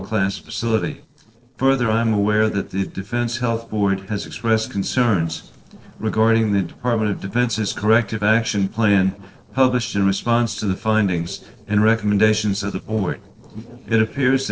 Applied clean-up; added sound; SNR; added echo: neural separator model SepFormer DNS4.